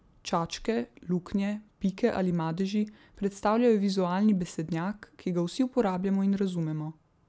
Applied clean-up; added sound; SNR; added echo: none; none; none; none.